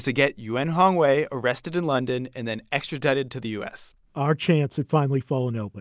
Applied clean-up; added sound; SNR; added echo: none; none; none; none.